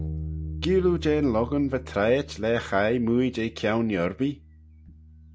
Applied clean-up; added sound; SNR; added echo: none; Bass guitar; 12 dB; none.